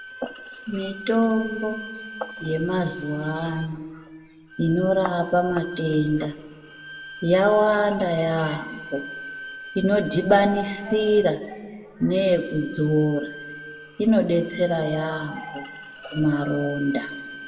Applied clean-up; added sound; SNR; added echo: none; Bowed string instrument; 15 dB; reverberation time 1.4 s.